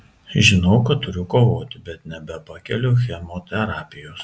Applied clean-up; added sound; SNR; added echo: none; none; none; none.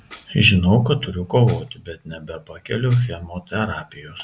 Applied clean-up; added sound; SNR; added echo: none; Tambourine; 12 dB; none.